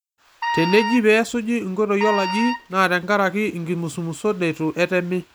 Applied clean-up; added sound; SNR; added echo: none; Wind instrument, woodwind instrument; 6 dB; none.